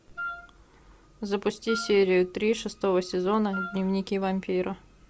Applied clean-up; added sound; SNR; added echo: none; Wind instrument, woodwind instrument; 11 dB; none.